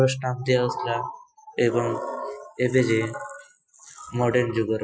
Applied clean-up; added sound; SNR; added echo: classical method Wiener filter.